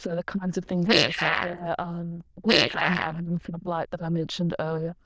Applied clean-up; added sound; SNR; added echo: neural diffusion model UNIVERSE++.